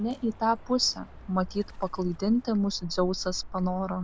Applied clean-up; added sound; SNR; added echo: none; Bird; 13 dB; none.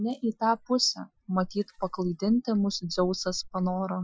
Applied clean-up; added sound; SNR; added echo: classical method Wiener filter.